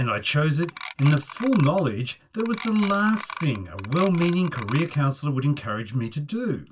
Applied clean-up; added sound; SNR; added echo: none; Clock; 12 dB; reverberation time 0.1 s.